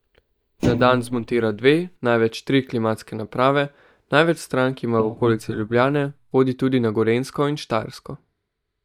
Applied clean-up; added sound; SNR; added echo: neural mask model DeepFilterNet 3.